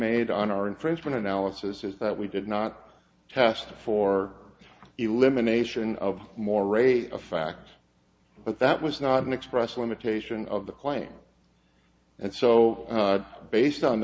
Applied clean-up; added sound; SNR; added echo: none; none; none; none.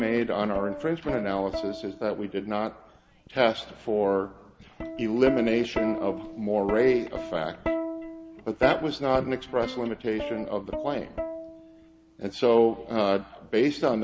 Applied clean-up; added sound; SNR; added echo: none; Plucked string instrument; 9 dB; none.